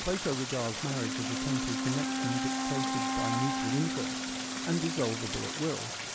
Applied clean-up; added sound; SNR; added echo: none; Wind instrument, woodwind instrument + Stream; -1 dB; none.